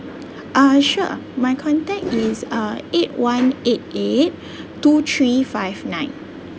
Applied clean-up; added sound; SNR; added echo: none; none; none; none.